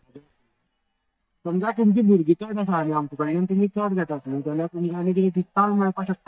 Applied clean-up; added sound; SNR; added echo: neural mask model DeepFilterNet 3.